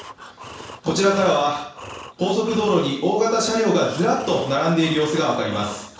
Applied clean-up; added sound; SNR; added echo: none; Breathing; 17 dB; reverberation time 0.7 s.